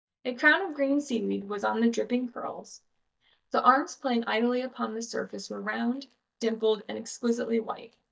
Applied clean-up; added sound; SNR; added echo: neural mask model DeepFilterNet 3.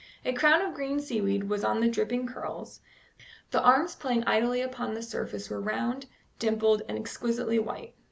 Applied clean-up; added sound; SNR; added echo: none; none; none; none.